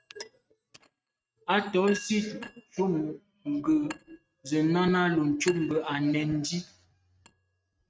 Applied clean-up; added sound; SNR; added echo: neural mask model RNNoise.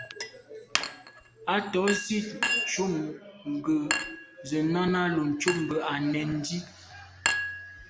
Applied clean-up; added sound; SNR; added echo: none; Chink, clink; 5 dB; none.